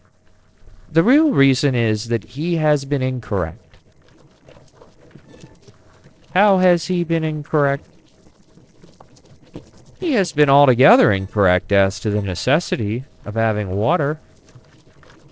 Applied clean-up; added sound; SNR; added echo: neural separator model SepFormer DNS4.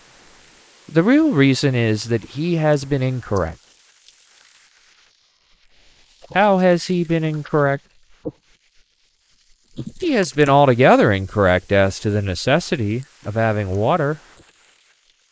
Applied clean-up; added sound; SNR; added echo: neural mask model Resemble Enhance denoiser.